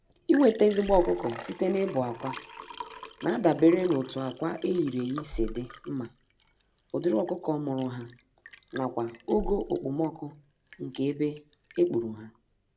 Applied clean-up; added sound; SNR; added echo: none; Liquid; 14 dB; none.